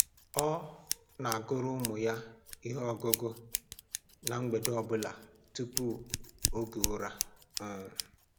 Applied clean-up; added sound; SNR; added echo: none; Scissors; 3 dB; none.